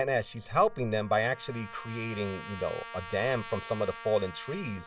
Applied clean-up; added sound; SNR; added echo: none; Trumpet; 14 dB; none.